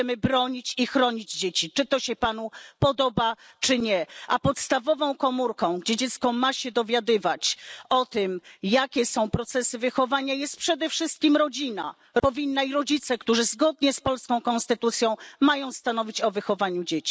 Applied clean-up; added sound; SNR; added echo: none; none; none; none.